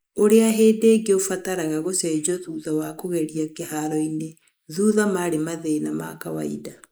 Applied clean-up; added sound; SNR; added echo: neural mask model Resemble Enhance denoiser.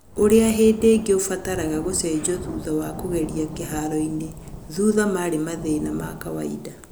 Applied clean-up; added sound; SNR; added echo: none; Thunder; 13 dB; none.